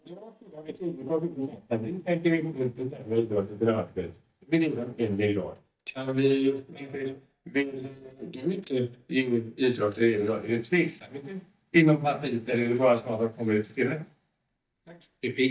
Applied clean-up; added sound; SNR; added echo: neural mask model DeepFilterNet 3.